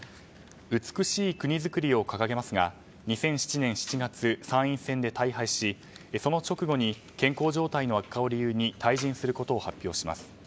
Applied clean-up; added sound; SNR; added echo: none; none; none; none.